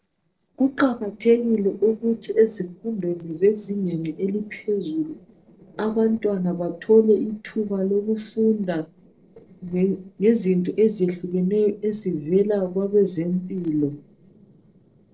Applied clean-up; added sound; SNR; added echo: neural separator model SepFormer DNS4.